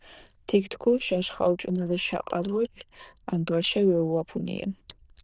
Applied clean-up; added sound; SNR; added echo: neural diffusion model UNIVERSE++.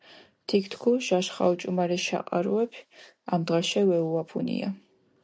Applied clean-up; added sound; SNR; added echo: none; none; none; none.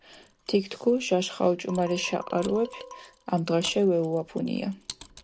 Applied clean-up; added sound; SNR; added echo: none; Mechanisms + Marimba, xylophone; 19 dB; none.